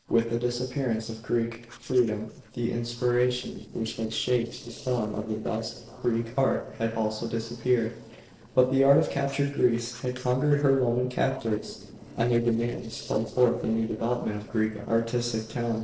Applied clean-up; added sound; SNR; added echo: neural separator model SepFormer DNS4.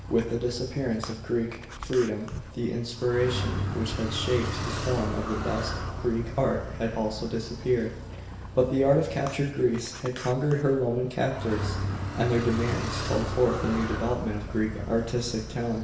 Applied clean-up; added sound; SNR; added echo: none; Car; 6 dB; reverberation time 0.8 s.